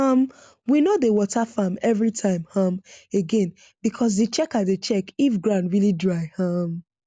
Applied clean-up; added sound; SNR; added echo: none; none; none; none.